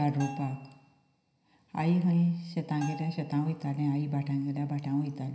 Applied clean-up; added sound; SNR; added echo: none; Bell; 18 dB; reverberation time 0.9 s.